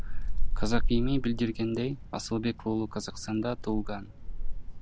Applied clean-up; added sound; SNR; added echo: none; Wind; -3 dB; none.